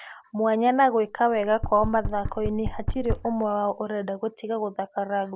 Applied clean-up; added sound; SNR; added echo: none; Knock; 6 dB; none.